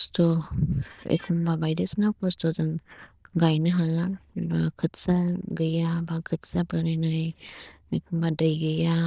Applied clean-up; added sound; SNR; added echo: neural diffusion model UNIVERSE++.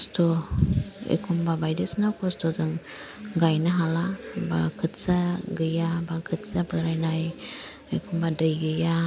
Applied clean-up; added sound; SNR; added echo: none; none; none; none.